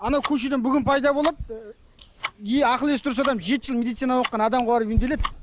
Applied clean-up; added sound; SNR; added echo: none; Tick-tock; 10 dB; none.